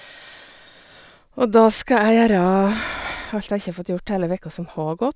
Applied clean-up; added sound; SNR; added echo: none; none; none; none.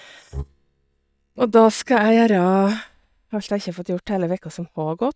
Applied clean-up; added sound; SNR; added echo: neural mask model DeepFilterNet 3.